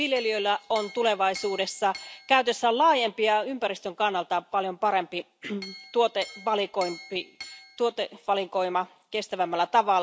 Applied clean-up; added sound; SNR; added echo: none; Chink, clink; 18 dB; none.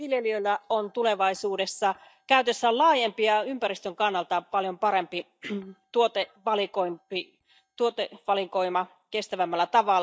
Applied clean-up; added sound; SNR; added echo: neural mask model DeepFilterNet 3.